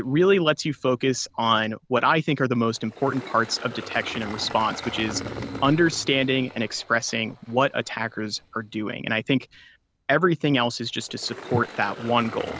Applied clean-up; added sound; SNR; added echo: none; Engine; 16 dB; none.